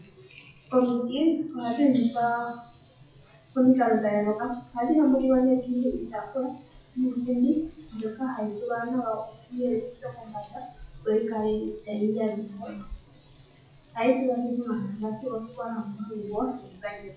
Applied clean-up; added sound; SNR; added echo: classical method WPE with log-MMSE.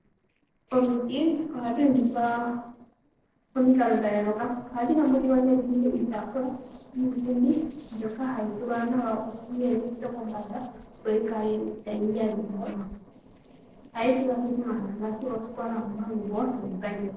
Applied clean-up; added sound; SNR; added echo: neural separator model SepFormer DNS4.